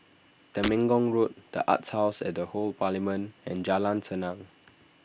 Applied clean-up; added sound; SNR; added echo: none; Shatter; 7 dB; none.